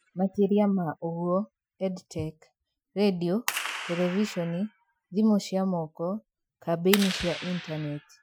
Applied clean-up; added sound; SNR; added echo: classical method Wiener filter.